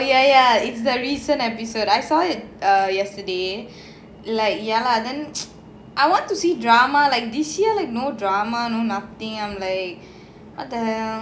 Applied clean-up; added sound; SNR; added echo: none; none; none; none.